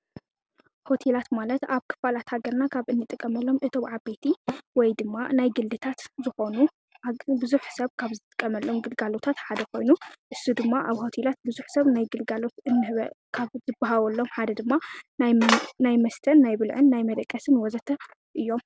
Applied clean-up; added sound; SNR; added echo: none; none; none; none.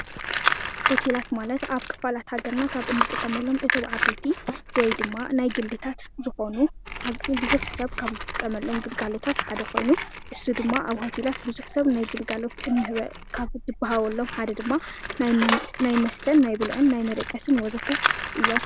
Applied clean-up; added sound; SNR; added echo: none; Tools; 5 dB; none.